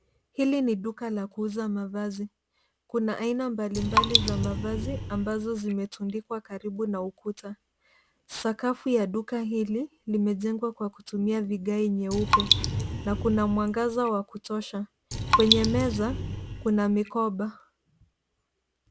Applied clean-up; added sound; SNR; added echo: none; Raindrop; -1 dB; none.